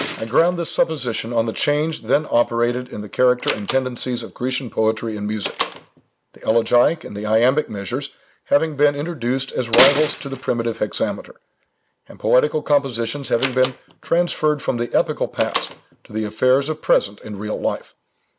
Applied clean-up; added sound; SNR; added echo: none; Slam; 12 dB; none.